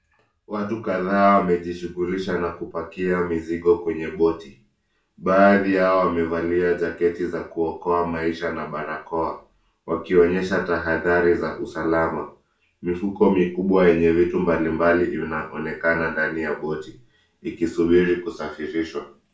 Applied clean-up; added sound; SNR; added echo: none; none; none; reverberation time 0.3 s.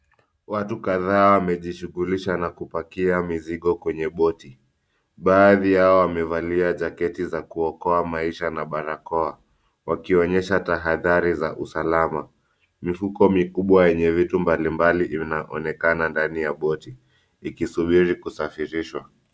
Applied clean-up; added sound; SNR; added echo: none; none; none; none.